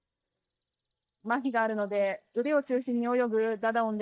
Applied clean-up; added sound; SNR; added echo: neural mask model DeepFilterNet 3.